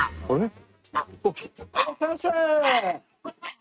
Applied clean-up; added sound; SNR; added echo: neural mask model RNNoise.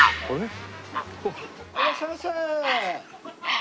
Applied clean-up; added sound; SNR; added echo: none; Bird; -3 dB; none.